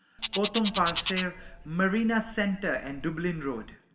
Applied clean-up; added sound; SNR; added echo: none; Bird; 6 dB; reverberation time 0.6 s.